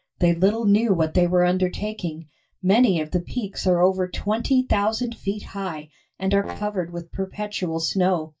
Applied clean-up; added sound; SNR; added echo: neural mask model DeepFilterNet 3.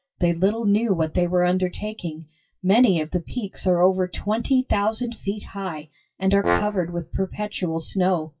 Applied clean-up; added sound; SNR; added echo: classical method WPE with log-MMSE.